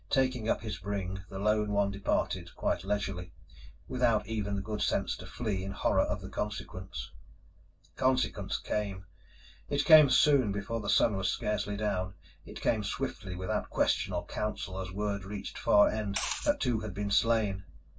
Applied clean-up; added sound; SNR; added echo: none; Liquid; 8 dB; reverberation time 0.1 s.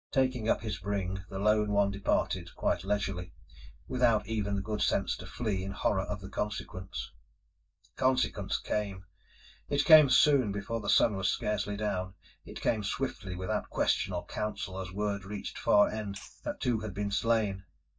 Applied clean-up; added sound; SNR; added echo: neural mask model DeepFilterNet 3.